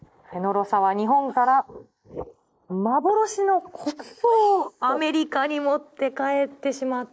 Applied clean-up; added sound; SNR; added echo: neural mask model Resemble Enhance denoiser.